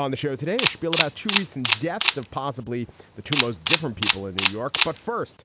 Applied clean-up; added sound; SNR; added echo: none; Camera; -2 dB; none.